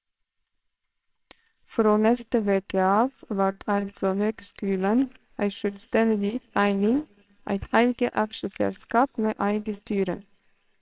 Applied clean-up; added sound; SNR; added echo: neural separator model SepFormer WHAMR!.